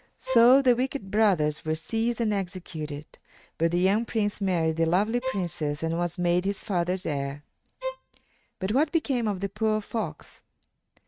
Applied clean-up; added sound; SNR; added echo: neural mask model RNNoise.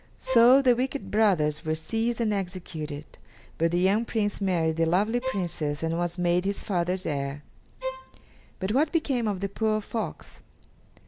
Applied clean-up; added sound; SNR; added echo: none; Bowed string instrument; 12 dB; none.